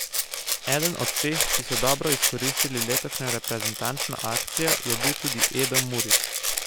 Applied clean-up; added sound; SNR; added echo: none; Rattle (instrument); -4 dB; none.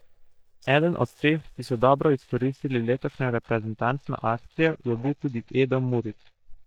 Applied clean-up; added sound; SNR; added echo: neural mask model DeepFilterNet 3.